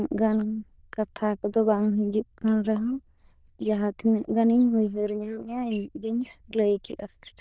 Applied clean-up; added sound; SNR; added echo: neural diffusion model UNIVERSE++.